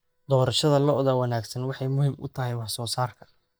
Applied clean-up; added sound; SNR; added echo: neural mask model DeepFilterNet 3.